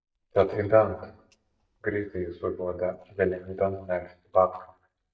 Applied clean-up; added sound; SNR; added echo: neural mask model DeepFilterNet 3.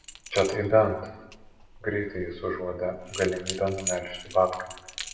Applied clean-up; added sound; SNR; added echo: none; Keys jangling; 12 dB; reverberation time 0.9 s.